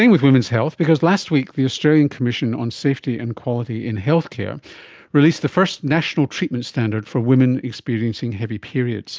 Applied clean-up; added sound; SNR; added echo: none; none; none; none.